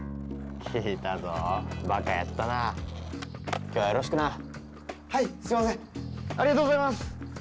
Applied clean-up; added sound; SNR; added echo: none; Skateboard; 17 dB; none.